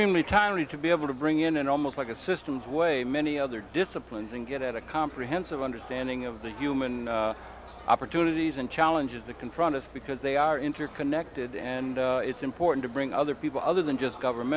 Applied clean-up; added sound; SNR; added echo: none; none; none; none.